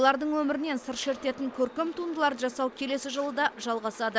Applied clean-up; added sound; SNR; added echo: none; none; none; none.